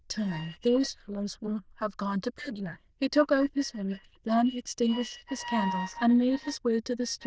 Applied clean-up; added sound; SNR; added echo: neural diffusion model UNIVERSE++.